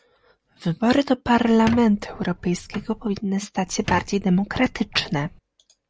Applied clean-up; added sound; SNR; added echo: none; Squeak; 14 dB; none.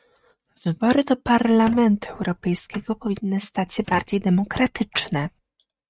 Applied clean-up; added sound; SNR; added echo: neural mask model RNNoise.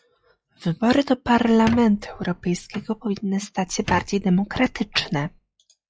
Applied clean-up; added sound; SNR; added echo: classical method log-MMSE.